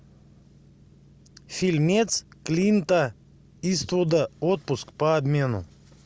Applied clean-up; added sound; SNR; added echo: none; none; none; none.